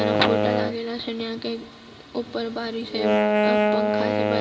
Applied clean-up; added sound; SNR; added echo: none; Wind instrument, woodwind instrument; -4 dB; reverberation time 1.8 s.